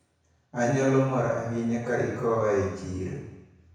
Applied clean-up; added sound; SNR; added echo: none; none; none; reverberation time 1.0 s.